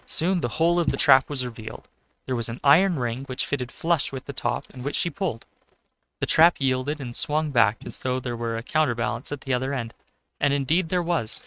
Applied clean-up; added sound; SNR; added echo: neural mask model RNNoise.